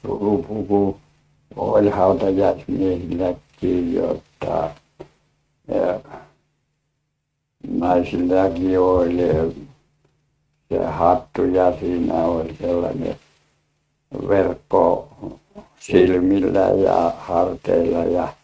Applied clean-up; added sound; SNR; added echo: neural mask model RNNoise.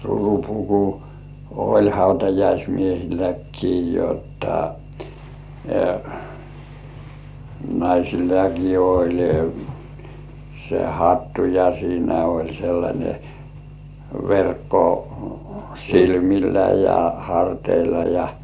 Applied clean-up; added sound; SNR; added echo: none; none; none; none.